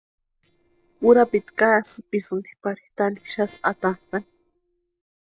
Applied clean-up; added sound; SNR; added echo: neural separator model SepFormer DNS4.